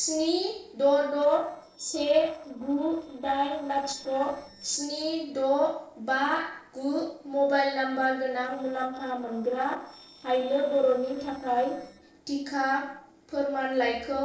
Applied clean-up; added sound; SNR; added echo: neural separator model SepFormer DNS4.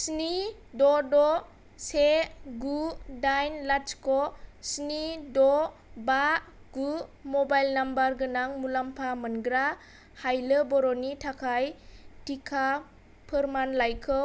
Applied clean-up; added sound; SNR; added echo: none; none; none; none.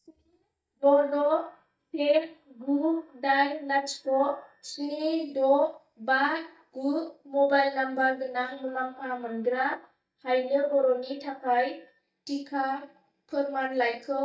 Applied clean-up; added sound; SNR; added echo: neural mask model DeepFilterNet 3.